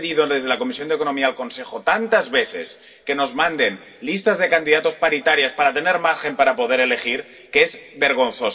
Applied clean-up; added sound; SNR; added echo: none; none; none; reverberation time 1.1 s.